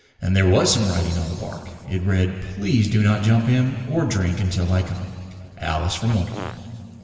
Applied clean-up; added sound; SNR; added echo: none; Fart; 18 dB; reverberation time 2.6 s.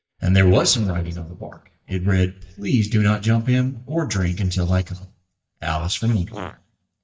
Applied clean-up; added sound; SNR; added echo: neural mask model DeepFilterNet 3.